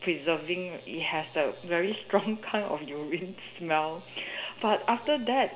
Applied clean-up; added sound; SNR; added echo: none; none; none; reverberation time 0.5 s.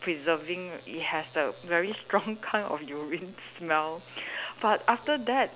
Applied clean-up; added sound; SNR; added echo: none; none; none; none.